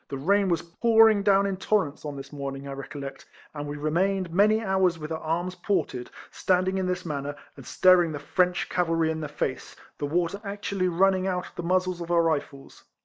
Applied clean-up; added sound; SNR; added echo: neural mask model DeepFilterNet 3.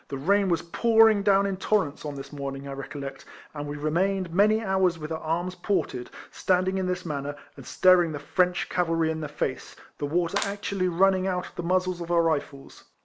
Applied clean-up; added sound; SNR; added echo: none; Clapping; 13 dB; none.